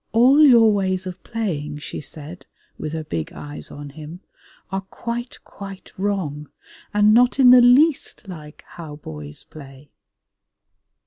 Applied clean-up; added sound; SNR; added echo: none; none; none; none.